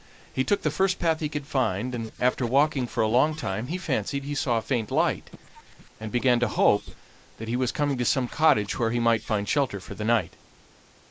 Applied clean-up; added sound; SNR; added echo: neural mask model Resemble Enhance denoiser.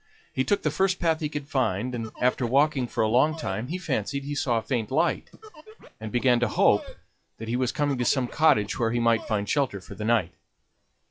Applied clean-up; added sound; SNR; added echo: classical method log-MMSE.